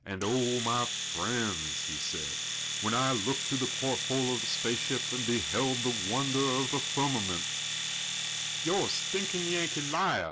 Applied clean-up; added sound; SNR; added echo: none; Domestic sounds, home sounds; 1 dB; none.